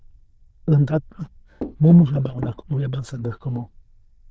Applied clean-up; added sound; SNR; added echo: neural diffusion model UNIVERSE++.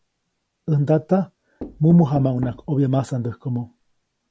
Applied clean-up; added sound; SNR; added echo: none; Knock; 19 dB; none.